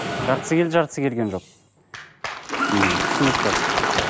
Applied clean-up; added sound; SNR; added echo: none; Mechanisms; 7 dB; none.